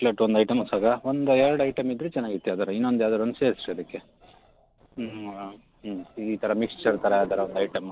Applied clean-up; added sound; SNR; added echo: neural separator model SepFormer DNS4.